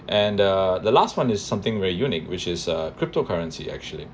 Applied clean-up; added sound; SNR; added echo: none; none; none; none.